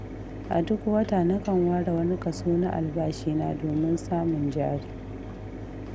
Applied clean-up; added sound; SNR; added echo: none; Mechanisms; 10 dB; none.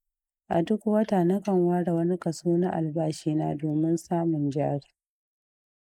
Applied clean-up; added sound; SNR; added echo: neural mask model Resemble Enhance denoiser.